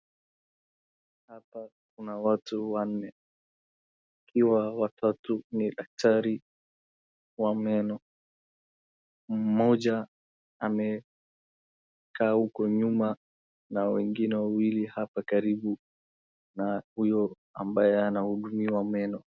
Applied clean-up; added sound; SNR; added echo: none; none; none; none.